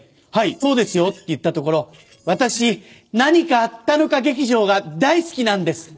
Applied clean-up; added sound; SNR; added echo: neural separator model SepFormer DNS4.